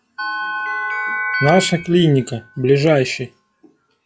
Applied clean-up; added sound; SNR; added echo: classical method log-MMSE.